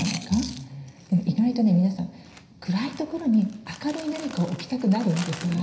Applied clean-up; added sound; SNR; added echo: none; Chewing, mastication; 17 dB; reverberation time 0.9 s.